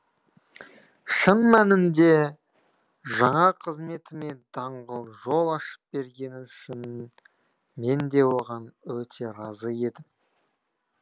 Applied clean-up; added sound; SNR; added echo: none; none; none; none.